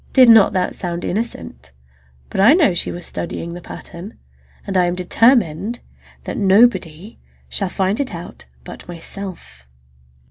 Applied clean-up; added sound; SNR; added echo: none; none; none; none.